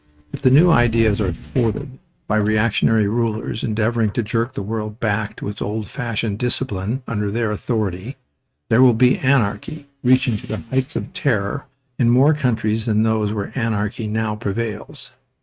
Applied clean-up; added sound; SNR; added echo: neural mask model RNNoise.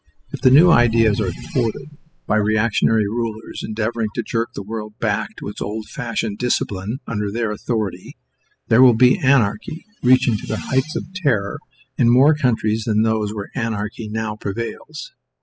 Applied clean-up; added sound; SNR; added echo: classical method spectral subtraction.